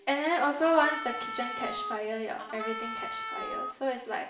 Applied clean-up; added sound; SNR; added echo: none; Harmonica; 7 dB; reverberation time 0.7 s.